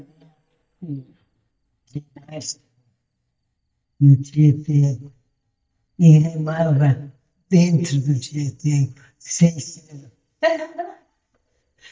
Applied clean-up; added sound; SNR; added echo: neural mask model DeepFilterNet 3.